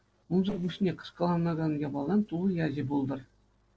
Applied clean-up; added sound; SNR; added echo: neural separator model SepFormer DNS4.